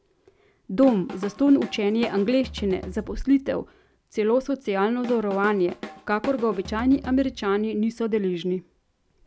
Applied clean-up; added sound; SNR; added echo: none; Drum kit; 15 dB; none.